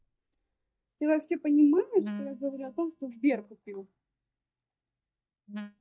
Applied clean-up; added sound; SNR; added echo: neural mask model DeepFilterNet 3.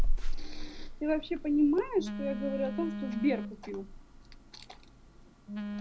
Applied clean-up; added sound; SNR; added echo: none; Telephone; 0 dB; reverberation time 0.5 s.